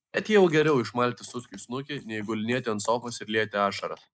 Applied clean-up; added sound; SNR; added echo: neural mask model Resemble Enhance denoiser.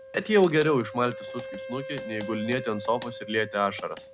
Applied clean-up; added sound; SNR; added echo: none; Computer keyboard + Wind instrument, woodwind instrument; 11 dB; none.